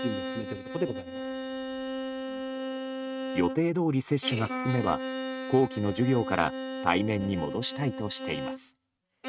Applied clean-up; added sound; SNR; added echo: neural mask model RNNoise.